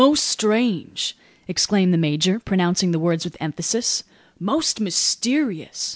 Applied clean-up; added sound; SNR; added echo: none; none; none; none.